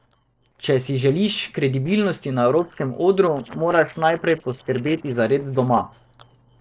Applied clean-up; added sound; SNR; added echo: neural separator model SepFormer DNS4.